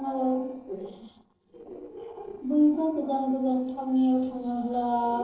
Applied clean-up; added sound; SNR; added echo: neural separator model SepFormer DNS4.